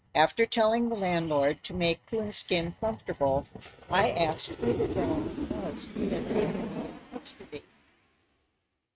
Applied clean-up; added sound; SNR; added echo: neural mask model RNNoise.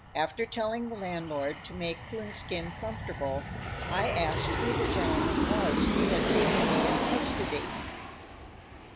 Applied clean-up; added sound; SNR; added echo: none; Aircraft; -3 dB; none.